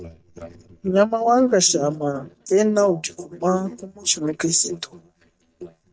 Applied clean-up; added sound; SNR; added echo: neural mask model DeepFilterNet 3.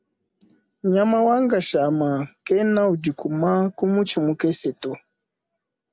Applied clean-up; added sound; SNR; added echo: none; none; none; none.